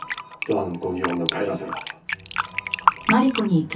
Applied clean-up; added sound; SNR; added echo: none; Fill (with liquid); 3 dB; reverberation time 0.3 s.